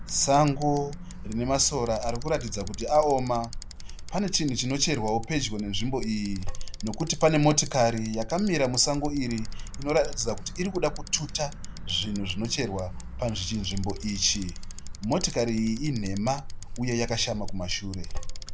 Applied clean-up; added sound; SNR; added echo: none; Bicycle; 6 dB; none.